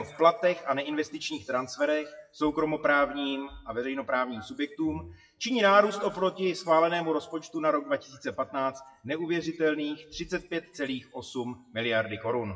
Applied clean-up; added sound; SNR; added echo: classical method WPE with log-MMSE.